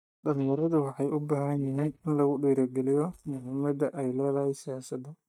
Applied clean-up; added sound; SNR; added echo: neural mask model DeepFilterNet 3.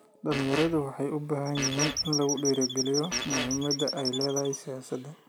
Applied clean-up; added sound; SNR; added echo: none; Squeak / Chirp, tweet + Fart; 3 dB; none.